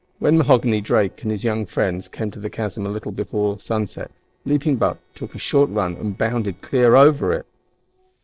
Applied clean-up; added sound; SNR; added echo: neural separator model SepFormer DNS4.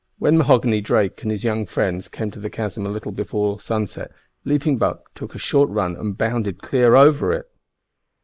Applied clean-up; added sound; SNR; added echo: neural mask model Resemble Enhance denoiser.